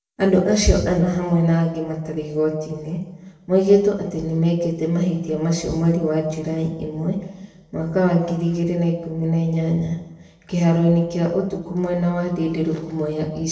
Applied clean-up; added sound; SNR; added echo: none; none; none; reverberation time 0.9 s.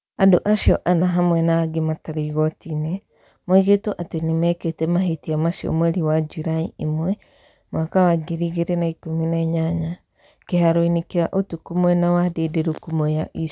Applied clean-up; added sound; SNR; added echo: none; none; none; none.